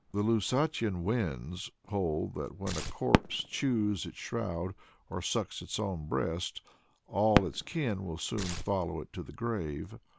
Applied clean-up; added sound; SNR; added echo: none; Tearing + Fireworks; 6 dB; none.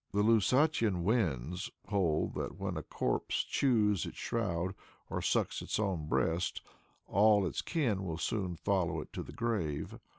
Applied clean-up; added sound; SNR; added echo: none; none; none; none.